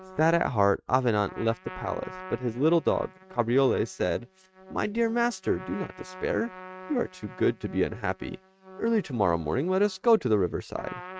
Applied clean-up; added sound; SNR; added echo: neural mask model RNNoise.